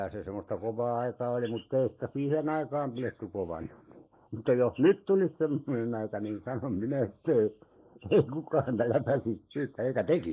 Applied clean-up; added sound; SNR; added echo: neural mask model Resemble Enhance denoiser.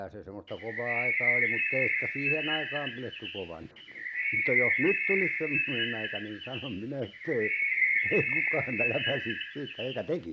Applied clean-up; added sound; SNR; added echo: none; Bird; -4 dB; none.